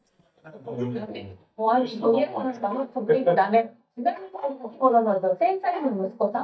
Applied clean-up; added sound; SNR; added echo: neural mask model DeepFilterNet 3.